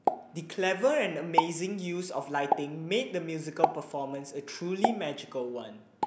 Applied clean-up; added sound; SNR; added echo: none; Explosion; 2 dB; none.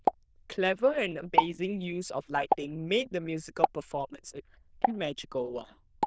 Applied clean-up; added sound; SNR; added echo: neural diffusion model UNIVERSE++.